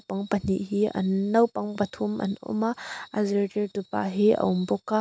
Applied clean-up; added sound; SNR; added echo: none; none; none; none.